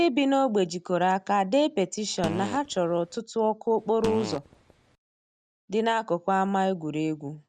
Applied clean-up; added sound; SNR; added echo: none; Fart; 10 dB; none.